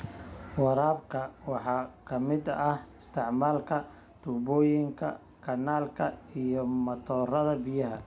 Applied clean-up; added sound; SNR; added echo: none; none; none; none.